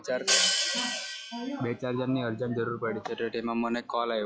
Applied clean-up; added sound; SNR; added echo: classical method log-MMSE.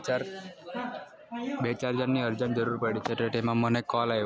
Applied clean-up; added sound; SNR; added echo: none; none; none; none.